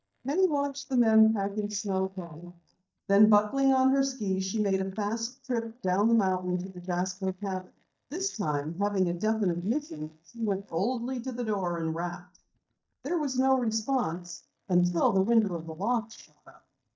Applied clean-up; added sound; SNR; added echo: neural mask model DeepFilterNet 3.